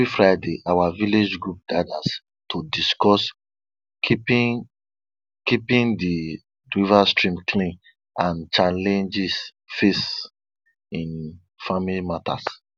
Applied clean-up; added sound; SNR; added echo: none; none; none; none.